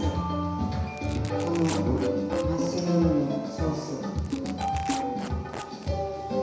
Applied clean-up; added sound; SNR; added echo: none; Tearing; 17 dB; reverberation time 1.0 s.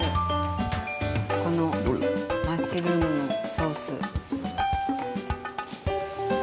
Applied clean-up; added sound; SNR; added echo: none; none; none; none.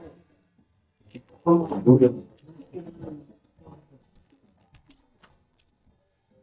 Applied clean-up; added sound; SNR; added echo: neural mask model DeepFilterNet 3.